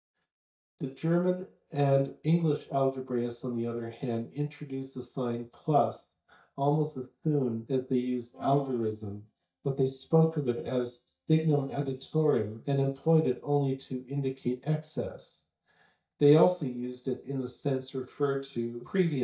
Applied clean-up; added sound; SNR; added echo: neural mask model DeepFilterNet 3.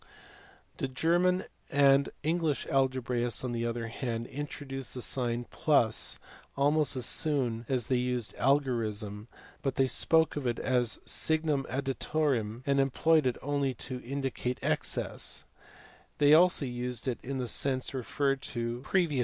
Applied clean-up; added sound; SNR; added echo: none; none; none; none.